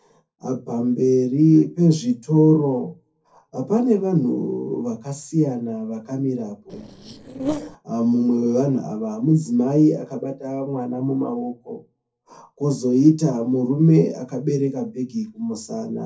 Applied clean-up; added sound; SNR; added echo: neural separator model SepFormer DNS4.